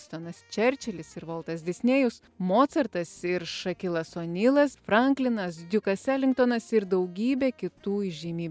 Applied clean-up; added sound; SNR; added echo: none; none; none; none.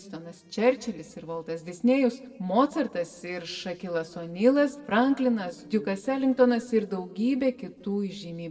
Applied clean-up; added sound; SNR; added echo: neural separator model SepFormer DNS4.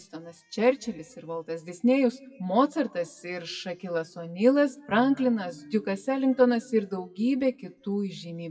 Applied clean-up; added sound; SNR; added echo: classical method WPE with log-MMSE.